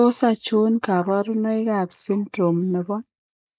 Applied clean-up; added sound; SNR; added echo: neural mask model Resemble Enhance denoiser.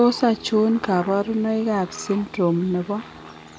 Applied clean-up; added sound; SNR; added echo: none; Aircraft; 19 dB; none.